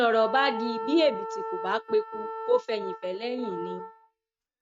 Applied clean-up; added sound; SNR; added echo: neural mask model RNNoise.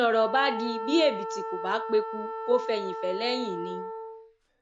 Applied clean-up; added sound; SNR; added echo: none; Wind instrument, woodwind instrument; 7 dB; none.